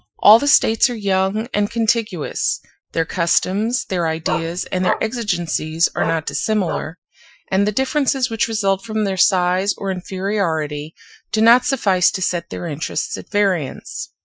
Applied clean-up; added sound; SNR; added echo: classical method Wiener filter.